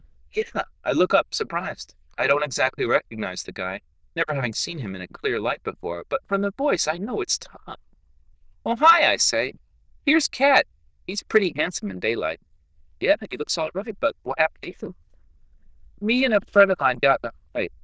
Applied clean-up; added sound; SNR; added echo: neural diffusion model UNIVERSE++.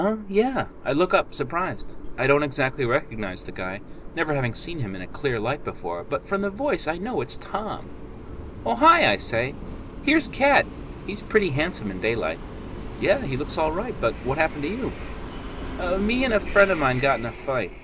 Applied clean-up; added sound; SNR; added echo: none; Train; 10 dB; none.